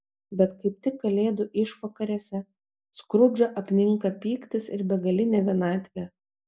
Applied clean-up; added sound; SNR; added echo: none; none; none; none.